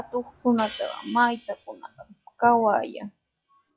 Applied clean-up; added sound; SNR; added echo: classical method log-MMSE.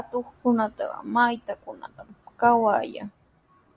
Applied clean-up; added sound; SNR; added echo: none; none; none; none.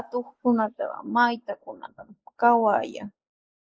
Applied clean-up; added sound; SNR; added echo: neural mask model Resemble Enhance denoiser.